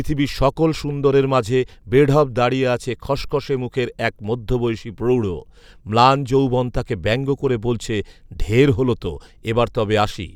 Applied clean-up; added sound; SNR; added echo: none; none; none; none.